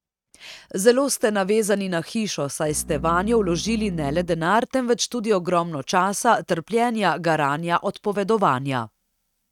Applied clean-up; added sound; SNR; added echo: neural mask model RNNoise.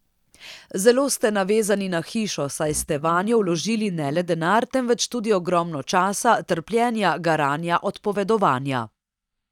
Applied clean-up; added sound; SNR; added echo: neural mask model DeepFilterNet 3.